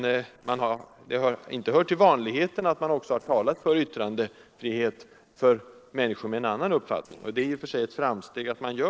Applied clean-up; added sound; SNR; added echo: neural separator model SepFormer DNS4.